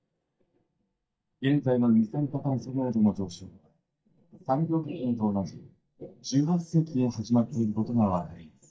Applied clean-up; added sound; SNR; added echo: neural mask model DeepFilterNet 3.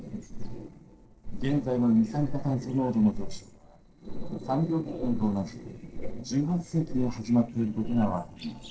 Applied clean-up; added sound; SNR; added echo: neural separator model SepFormer DNS4.